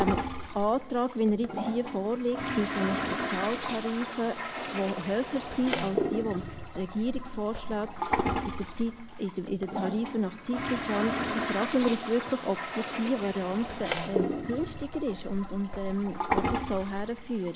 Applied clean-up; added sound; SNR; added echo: none; Toilet flush; 2 dB; none.